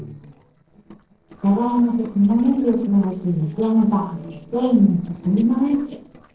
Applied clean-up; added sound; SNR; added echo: neural separator model SepFormer DNS4.